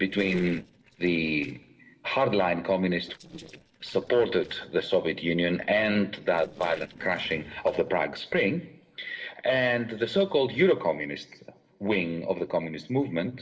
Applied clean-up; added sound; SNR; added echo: neural separator model SepFormer DNS4.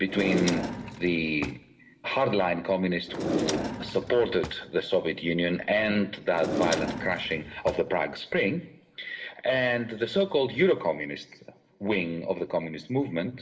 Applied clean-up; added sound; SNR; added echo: none; Drawer open or close; 6 dB; reverberation time 1.3 s.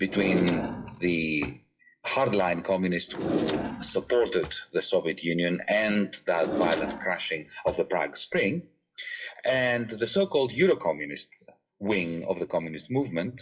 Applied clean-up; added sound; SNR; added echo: classical method WPE with log-MMSE.